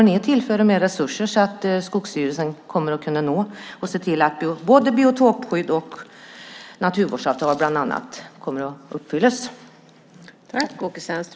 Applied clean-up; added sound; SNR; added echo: none; none; none; none.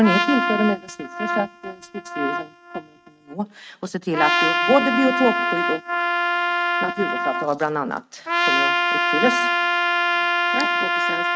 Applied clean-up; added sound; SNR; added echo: neural mask model RNNoise.